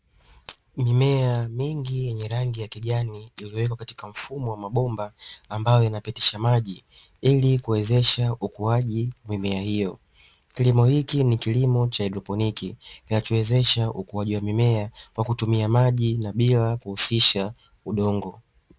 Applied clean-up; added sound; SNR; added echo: none; none; none; none.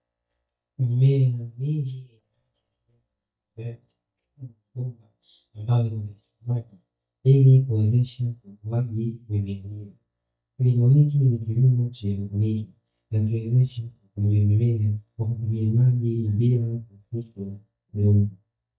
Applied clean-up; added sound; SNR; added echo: neural mask model DeepFilterNet 3.